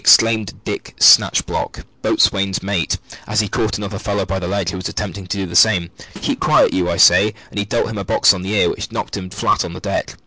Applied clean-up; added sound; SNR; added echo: none; Snare drum; 18 dB; none.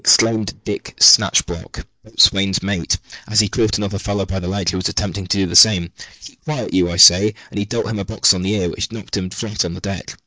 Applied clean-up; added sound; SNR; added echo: neural mask model DeepFilterNet 3.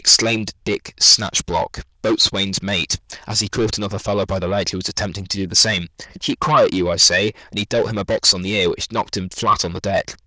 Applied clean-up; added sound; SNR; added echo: neural diffusion model UNIVERSE++.